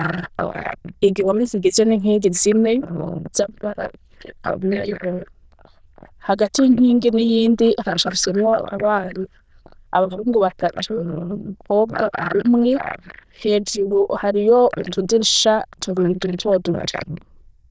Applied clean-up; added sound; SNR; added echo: neural diffusion model UNIVERSE++.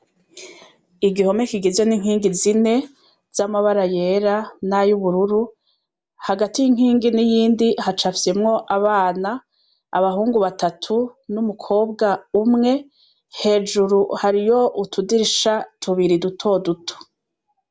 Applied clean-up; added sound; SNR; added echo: none; none; none; none.